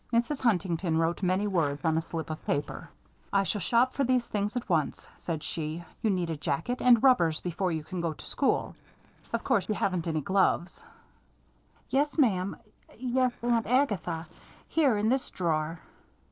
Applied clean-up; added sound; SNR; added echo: neural separator model SepFormer DNS4.